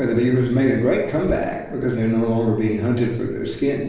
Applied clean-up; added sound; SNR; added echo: none; Engine / Car; 19 dB; reverberation time 1.1 s.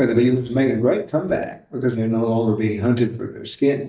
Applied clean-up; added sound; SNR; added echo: neural mask model DeepFilterNet 3.